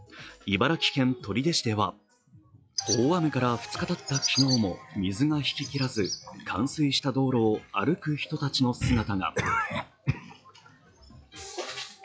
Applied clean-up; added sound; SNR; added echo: classical method log-MMSE.